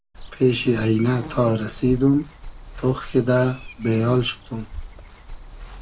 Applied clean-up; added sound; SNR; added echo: none; Walk, footsteps / Insect; 15 dB; reverberation time 0.2 s.